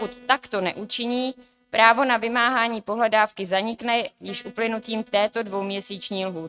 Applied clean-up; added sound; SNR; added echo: neural mask model RNNoise.